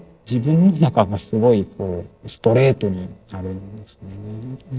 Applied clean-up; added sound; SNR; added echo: neural separator model SepFormer DNS4.